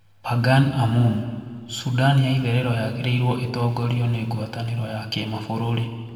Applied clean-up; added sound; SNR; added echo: none; none; none; reverberation time 1.9 s.